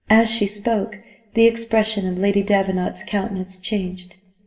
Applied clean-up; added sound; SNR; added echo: none; none; none; reverberation time 0.8 s.